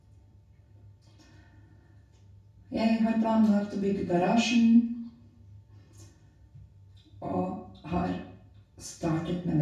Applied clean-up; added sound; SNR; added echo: none; none; none; reverberation time 0.6 s.